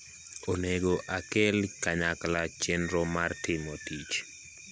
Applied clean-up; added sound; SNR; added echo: none; none; none; none.